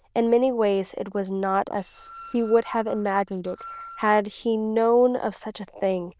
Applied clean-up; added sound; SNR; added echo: neural diffusion model UNIVERSE++.